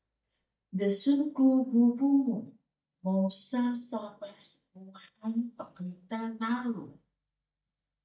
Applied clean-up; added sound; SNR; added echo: neural mask model DeepFilterNet 3.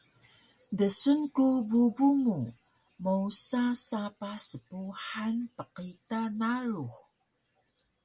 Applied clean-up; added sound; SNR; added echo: none; none; none; none.